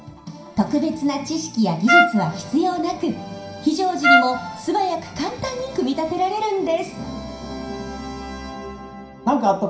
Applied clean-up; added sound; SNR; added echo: none; Trumpet; -3 dB; reverberation time 0.5 s.